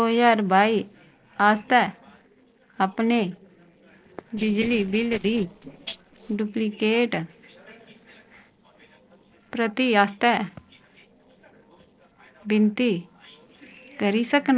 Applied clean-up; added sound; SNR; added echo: neural separator model SepFormer DNS4.